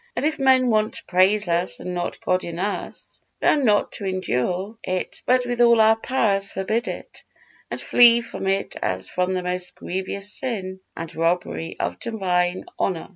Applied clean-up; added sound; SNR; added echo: none; Cowbell; 16 dB; none.